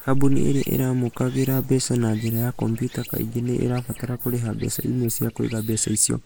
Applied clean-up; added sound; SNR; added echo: neural mask model Resemble Enhance denoiser.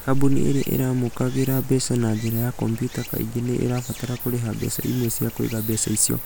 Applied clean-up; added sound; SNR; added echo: none; Stream; 14 dB; none.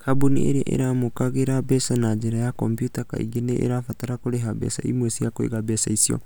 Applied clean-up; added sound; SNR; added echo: none; none; none; none.